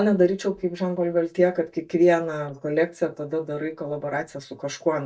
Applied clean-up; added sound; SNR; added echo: neural mask model DeepFilterNet 3.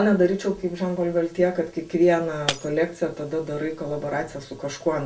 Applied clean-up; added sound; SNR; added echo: none; Shatter; 14 dB; reverberation time 0.2 s.